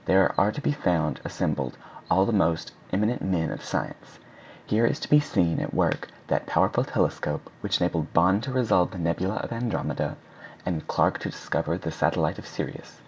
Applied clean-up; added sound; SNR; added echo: none; none; none; none.